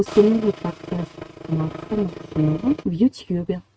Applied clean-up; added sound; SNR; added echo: neural mask model RNNoise.